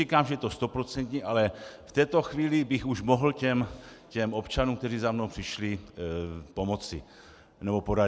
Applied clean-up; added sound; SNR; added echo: none; none; none; none.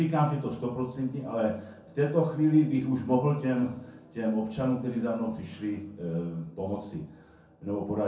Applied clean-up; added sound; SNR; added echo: none; none; none; reverberation time 0.6 s.